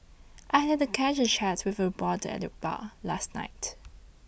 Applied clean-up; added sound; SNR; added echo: none; none; none; none.